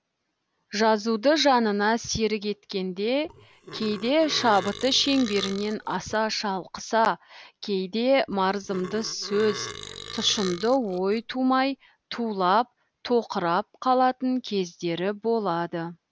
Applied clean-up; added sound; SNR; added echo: none; Burping, eructation; 14 dB; none.